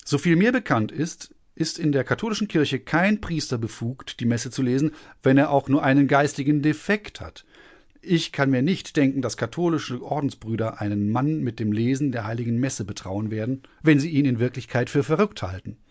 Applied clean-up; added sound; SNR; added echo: none; none; none; none.